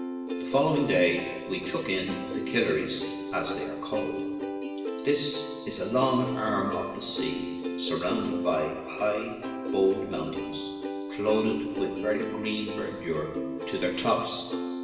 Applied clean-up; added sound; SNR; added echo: none; Plucked string instrument; 4 dB; reverberation time 1.2 s.